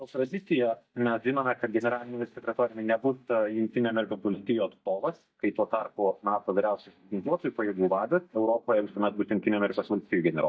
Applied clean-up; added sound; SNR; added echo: neural mask model DeepFilterNet 3.